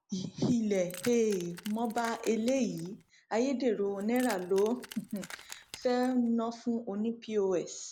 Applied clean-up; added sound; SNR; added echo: none; Keys jangling; 18 dB; none.